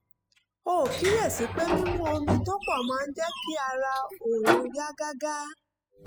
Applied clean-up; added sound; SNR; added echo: classical method spectral subtraction.